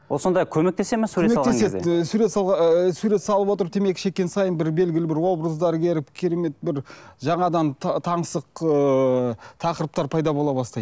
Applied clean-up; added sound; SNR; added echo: none; none; none; none.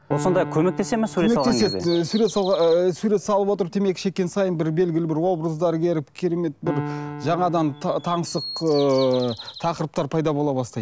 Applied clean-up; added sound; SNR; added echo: none; Bird vocalization, bird call, bird song + Piano; 12 dB; none.